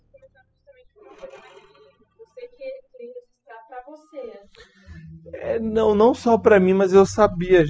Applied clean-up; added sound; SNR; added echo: classical method spectral subtraction.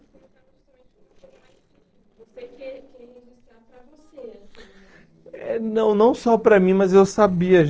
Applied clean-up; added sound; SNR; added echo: neural separator model SepFormer DNS4.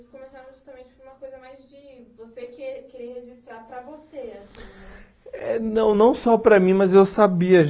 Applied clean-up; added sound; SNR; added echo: none; none; none; none.